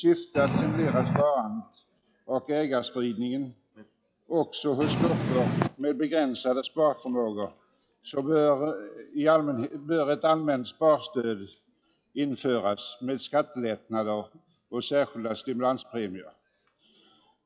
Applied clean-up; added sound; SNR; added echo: classical method log-MMSE.